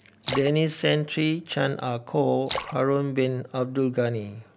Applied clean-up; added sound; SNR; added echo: none; Splash, splatter; 15 dB; none.